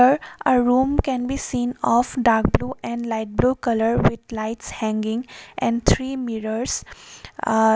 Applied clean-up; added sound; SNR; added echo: none; none; none; none.